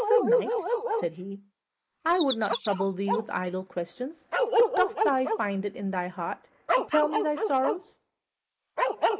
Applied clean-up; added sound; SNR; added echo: neural mask model Resemble Enhance denoiser.